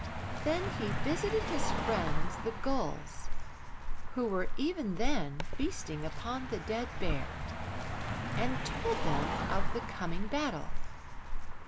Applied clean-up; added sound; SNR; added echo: none; Car passing by; -5 dB; none.